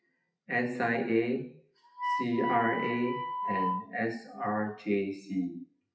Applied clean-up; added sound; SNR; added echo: classical method WPE with log-MMSE.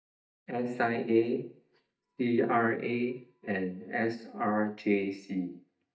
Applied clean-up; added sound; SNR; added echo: neural mask model DeepFilterNet 3.